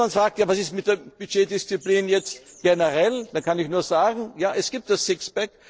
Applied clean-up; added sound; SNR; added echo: neural separator model SepFormer DNS4.